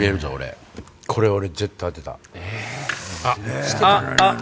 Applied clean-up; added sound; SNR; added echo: none; none; none; none.